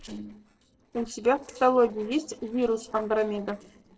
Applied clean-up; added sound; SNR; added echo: neural separator model SepFormer DNS4.